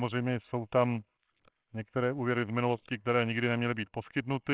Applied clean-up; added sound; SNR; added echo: neural separator model SepFormer WHAMR!.